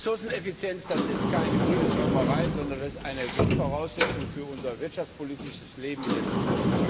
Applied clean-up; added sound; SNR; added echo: none; Sliding door; -5 dB; reverberation time 1.8 s.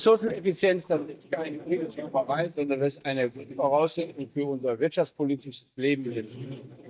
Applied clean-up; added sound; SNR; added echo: neural mask model DeepFilterNet 3.